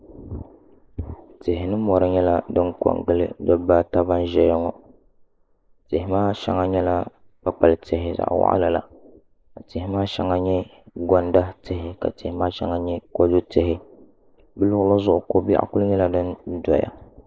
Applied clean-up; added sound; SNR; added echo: neural mask model Resemble Enhance denoiser.